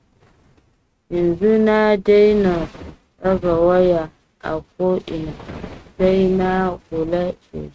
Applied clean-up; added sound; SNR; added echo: neural mask model RNNoise.